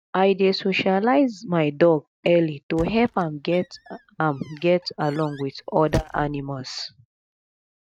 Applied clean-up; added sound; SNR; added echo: neural mask model RNNoise.